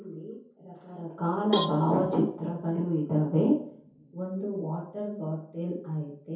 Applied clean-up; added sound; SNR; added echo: none; Cowbell; 7 dB; reverberation time 0.6 s.